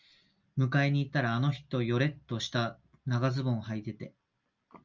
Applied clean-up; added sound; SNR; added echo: none; none; none; none.